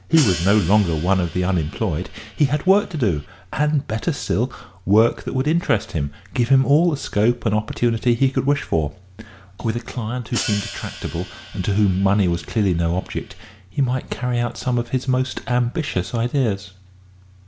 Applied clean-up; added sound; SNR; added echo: none; Hi-hat; 14 dB; none.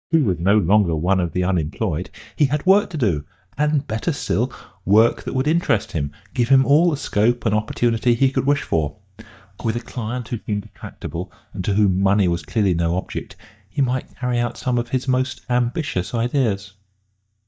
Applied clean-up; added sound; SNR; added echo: neural mask model DeepFilterNet 3.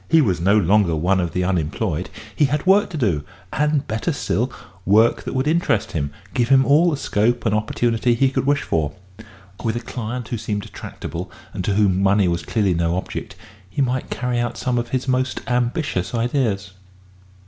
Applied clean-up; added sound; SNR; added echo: none; none; none; none.